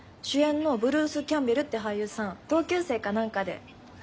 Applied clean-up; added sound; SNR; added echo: none; none; none; none.